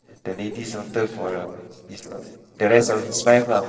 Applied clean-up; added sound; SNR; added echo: neural separator model SepFormer DNS4.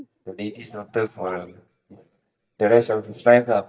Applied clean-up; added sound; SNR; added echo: neural mask model DeepFilterNet 3.